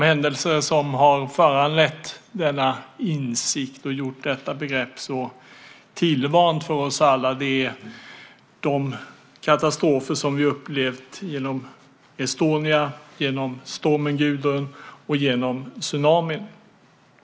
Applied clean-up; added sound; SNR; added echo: none; none; none; none.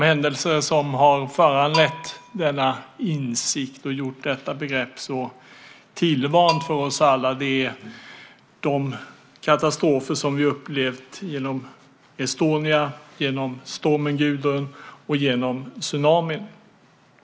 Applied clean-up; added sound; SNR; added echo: none; Bell; 13 dB; none.